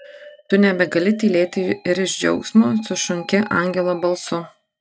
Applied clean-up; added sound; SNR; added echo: neural mask model RNNoise.